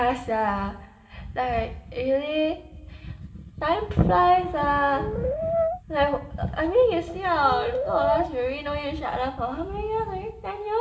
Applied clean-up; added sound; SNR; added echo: none; Brass instrument; 3 dB; reverberation time 2.0 s.